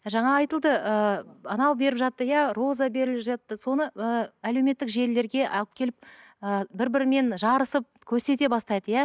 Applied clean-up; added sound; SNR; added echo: none; none; none; none.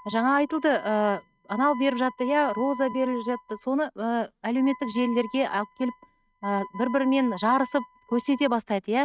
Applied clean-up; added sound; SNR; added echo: neural mask model RNNoise.